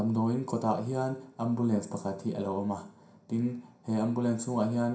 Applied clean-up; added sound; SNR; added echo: none; none; none; reverberation time 0.5 s.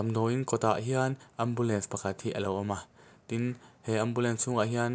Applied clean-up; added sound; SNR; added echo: none; none; none; none.